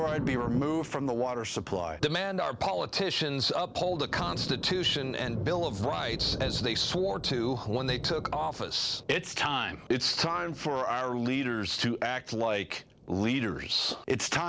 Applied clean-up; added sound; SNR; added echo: none; Thunder; 11 dB; none.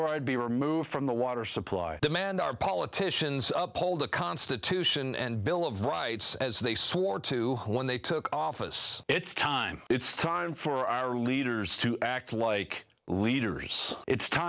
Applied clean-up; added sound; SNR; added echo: none; none; none; none.